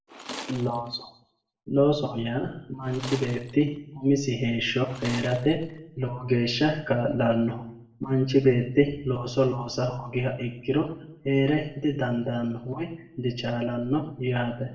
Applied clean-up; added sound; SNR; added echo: none; Tools; 15 dB; reverberation time 0.6 s.